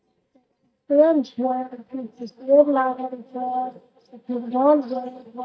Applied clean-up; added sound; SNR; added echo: neural mask model DeepFilterNet 3.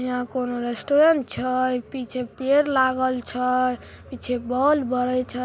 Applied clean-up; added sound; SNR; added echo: none; none; none; none.